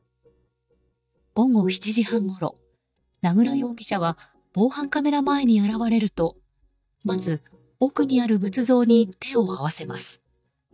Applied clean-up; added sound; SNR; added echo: neural mask model DeepFilterNet 3.